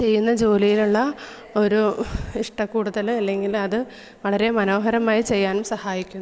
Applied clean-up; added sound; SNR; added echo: none; none; none; none.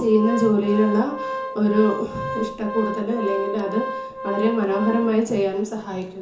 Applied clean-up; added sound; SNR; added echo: none; Organ; 9 dB; reverberation time 0.7 s.